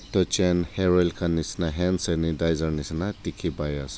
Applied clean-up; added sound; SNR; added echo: none; none; none; none.